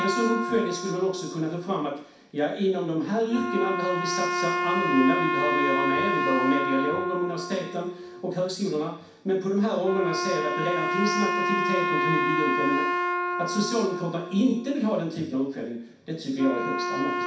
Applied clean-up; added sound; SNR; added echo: none; Wind instrument, woodwind instrument; 2 dB; reverberation time 0.6 s.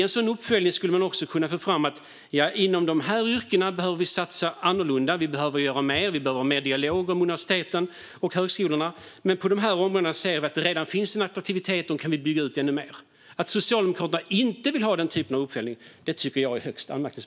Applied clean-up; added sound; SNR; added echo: none; none; none; none.